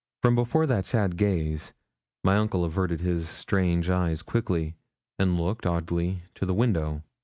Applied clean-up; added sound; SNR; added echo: none; none; none; none.